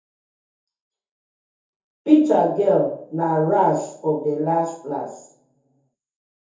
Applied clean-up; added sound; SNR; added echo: none; none; none; reverberation time 0.6 s.